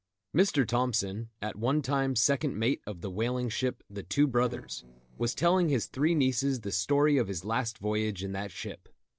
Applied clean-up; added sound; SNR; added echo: neural separator model SepFormer DNS4.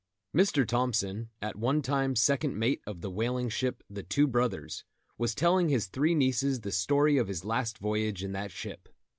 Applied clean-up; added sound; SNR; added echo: none; none; none; none.